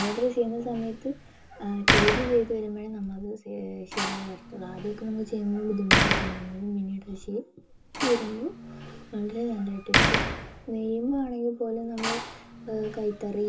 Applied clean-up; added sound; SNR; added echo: none; Slam; 0 dB; reverberation time 0.2 s.